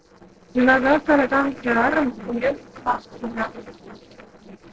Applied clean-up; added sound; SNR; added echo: neural separator model SepFormer DNS4.